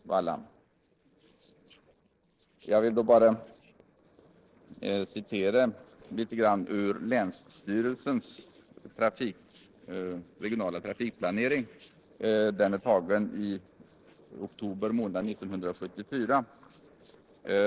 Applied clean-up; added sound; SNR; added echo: neural separator model SepFormer DNS4.